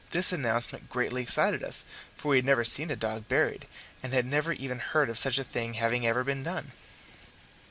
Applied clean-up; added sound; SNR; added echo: none; none; none; none.